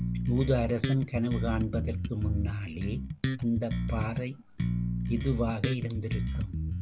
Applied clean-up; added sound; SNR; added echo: none; Bass guitar; 1 dB; none.